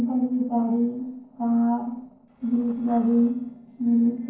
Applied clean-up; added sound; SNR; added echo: neural separator model SepFormer DNS4.